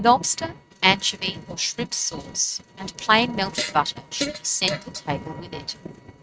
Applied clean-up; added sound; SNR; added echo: neural mask model RNNoise.